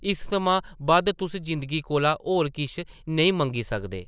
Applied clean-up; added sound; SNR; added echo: none; none; none; none.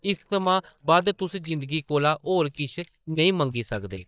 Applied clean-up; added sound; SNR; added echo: neural mask model DeepFilterNet 3.